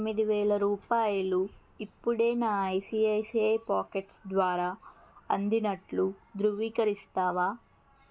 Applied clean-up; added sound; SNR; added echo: none; none; none; none.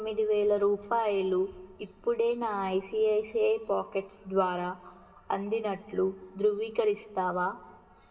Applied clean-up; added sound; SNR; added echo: none; none; none; reverberation time 2.6 s.